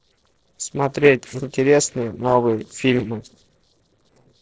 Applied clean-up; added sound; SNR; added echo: neural separator model SepFormer DNS4.